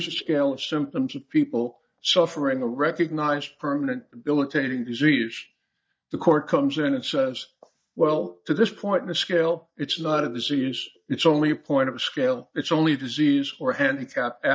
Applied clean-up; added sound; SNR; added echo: neural mask model DeepFilterNet 3.